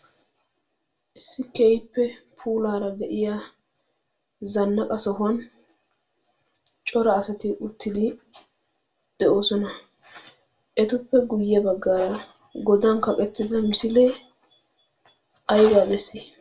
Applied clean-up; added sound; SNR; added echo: none; none; none; reverberation time 0.2 s.